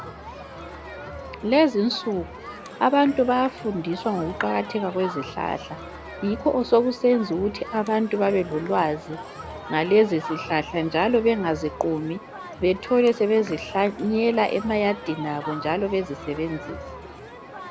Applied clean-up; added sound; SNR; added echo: none; Crowd; 13 dB; none.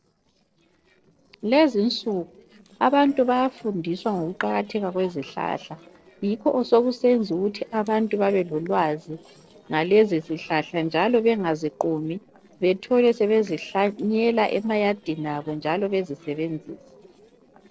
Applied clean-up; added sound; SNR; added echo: neural separator model SepFormer DNS4.